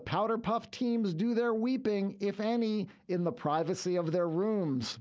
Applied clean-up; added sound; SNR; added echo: none; none; none; none.